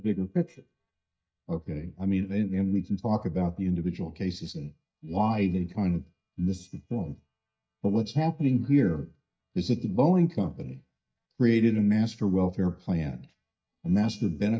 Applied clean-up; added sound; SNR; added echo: neural mask model DeepFilterNet 3.